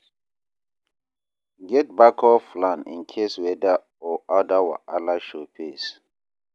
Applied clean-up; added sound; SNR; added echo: none; none; none; none.